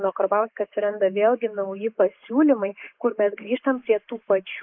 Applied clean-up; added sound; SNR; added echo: neural mask model Resemble Enhance denoiser.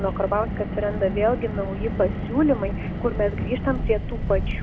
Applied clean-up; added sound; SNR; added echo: none; Car; 3 dB; none.